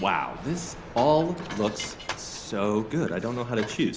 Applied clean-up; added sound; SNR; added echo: none; Thunder; 17 dB; none.